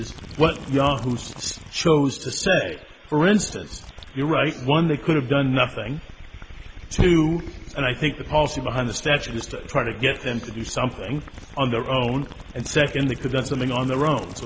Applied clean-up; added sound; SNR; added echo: none; Gurgling / Liquid; 16 dB; none.